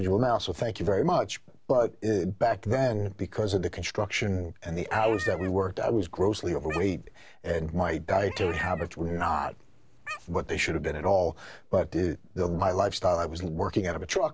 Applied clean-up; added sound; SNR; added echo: none; Meow; 14 dB; none.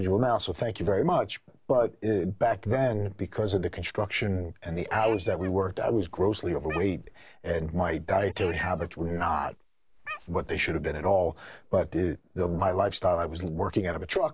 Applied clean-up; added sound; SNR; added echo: neural mask model Resemble Enhance denoiser.